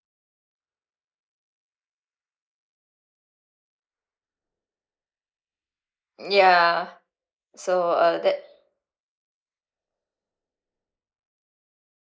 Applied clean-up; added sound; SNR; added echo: neural mask model Resemble Enhance denoiser.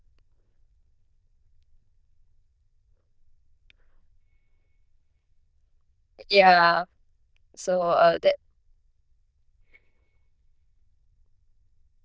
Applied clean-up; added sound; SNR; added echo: neural diffusion model UNIVERSE++.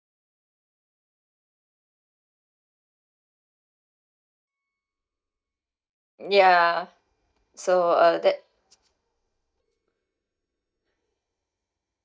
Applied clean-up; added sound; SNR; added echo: neural mask model DeepFilterNet 3.